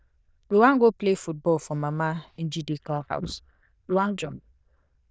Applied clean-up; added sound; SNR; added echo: neural diffusion model UNIVERSE++.